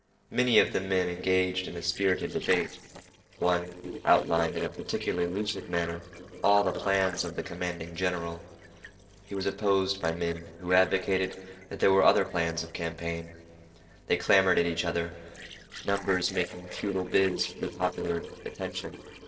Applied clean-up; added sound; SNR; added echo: neural separator model SepFormer DNS4.